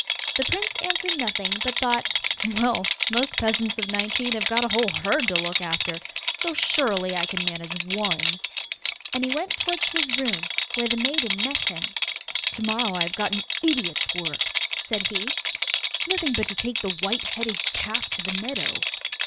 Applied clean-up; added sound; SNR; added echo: none; Rattle; -5 dB; none.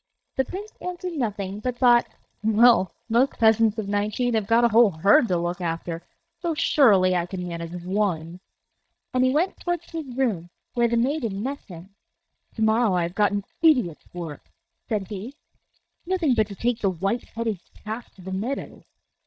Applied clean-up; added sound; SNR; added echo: neural mask model DeepFilterNet 3.